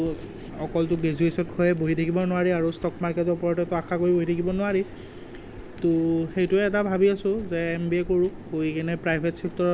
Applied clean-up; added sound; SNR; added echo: none; Walk, footsteps; 19 dB; none.